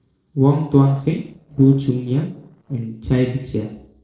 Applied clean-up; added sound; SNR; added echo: neural separator model SepFormer DNS4.